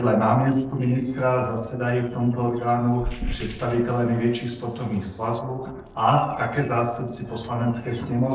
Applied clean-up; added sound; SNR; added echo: neural separator model SepFormer DNS4.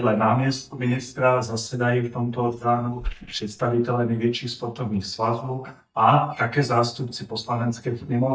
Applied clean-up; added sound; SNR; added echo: neural mask model DeepFilterNet 3.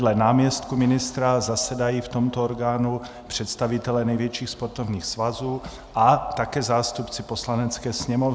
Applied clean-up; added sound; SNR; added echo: none; none; none; none.